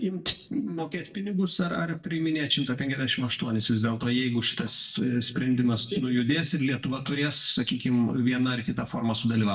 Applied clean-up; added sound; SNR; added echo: neural mask model DeepFilterNet 3.